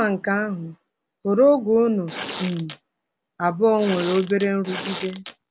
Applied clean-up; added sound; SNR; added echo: none; Tearing; 12 dB; none.